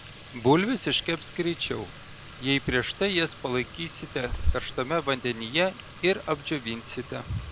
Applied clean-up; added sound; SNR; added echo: none; Fill (with liquid) / Trickle, dribble / Sink (filling or washing) + Bird; 8 dB; none.